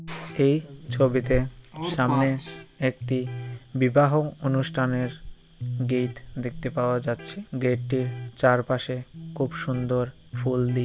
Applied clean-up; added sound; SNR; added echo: none; Electric guitar; 11 dB; none.